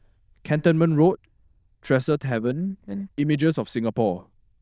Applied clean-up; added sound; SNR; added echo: neural diffusion model UNIVERSE++.